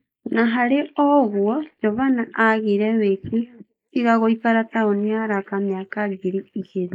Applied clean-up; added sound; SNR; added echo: neural mask model Resemble Enhance denoiser.